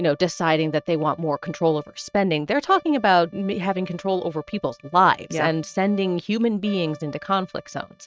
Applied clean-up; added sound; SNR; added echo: neural mask model RNNoise.